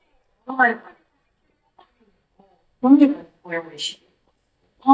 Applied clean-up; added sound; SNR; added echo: neural mask model DeepFilterNet 3.